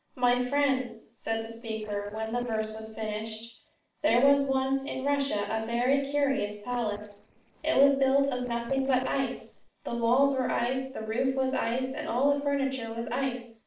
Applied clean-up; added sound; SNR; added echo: neural separator model SepFormer DNS4.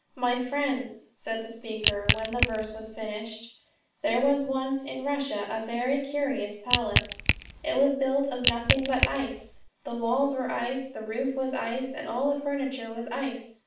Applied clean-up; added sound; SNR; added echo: none; Crack / Crushing; -1 dB; reverberation time 0.5 s.